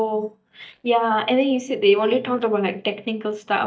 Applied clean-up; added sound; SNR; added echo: neural mask model DeepFilterNet 3.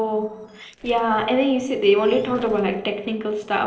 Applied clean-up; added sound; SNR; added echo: neural separator model SepFormer DNS4.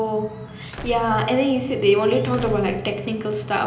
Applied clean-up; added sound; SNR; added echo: none; Squeak / Slam / Wood; 17 dB; reverberation time 0.9 s.